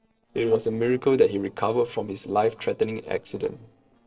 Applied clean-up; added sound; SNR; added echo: neural separator model SepFormer DNS4.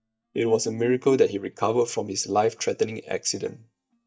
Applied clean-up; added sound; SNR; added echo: neural mask model DeepFilterNet 3.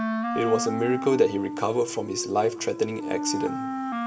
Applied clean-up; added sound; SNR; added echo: none; Wind instrument, woodwind instrument; 4 dB; reverberation time 2.8 s.